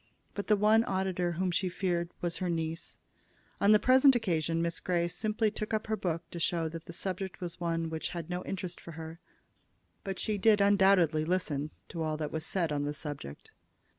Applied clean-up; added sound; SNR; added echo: none; none; none; none.